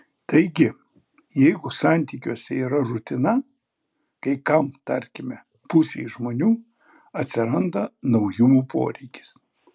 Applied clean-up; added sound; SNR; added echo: none; none; none; none.